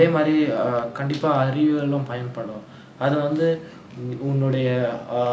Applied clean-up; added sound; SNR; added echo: none; none; none; none.